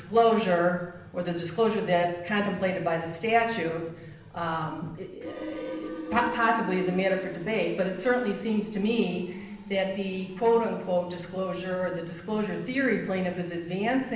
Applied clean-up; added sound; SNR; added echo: none; Fill (with liquid); 14 dB; reverberation time 0.8 s.